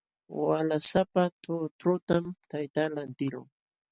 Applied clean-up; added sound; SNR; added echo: none; none; none; none.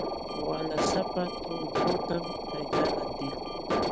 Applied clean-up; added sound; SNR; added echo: none; Alarm; -4 dB; none.